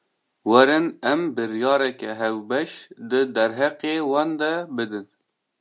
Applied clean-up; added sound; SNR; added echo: none; none; none; none.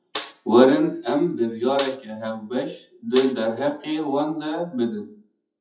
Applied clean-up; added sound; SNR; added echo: classical method WPE with log-MMSE.